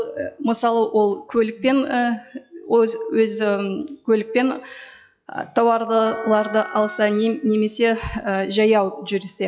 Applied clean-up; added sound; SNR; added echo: classical method log-MMSE.